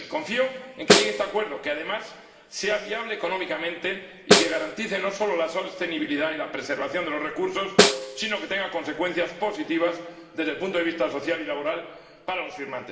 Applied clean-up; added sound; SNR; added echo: none; Snare drum; -4 dB; reverberation time 2.3 s.